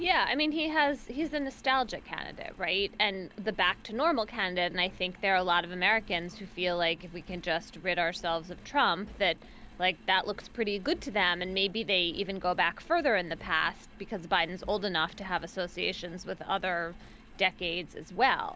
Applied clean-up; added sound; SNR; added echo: none; Engine; 19 dB; none.